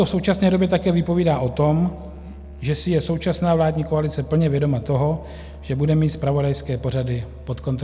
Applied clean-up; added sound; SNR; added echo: none; Musical instrument; 17 dB; none.